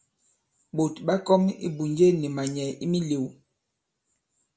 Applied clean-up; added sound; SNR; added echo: none; none; none; none.